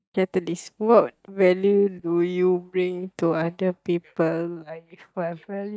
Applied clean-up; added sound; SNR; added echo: neural mask model DeepFilterNet 3.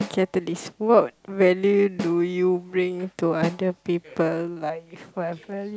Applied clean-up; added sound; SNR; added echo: none; Snare drum; 14 dB; none.